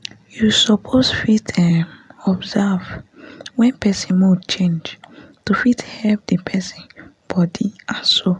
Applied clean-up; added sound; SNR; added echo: none; none; none; none.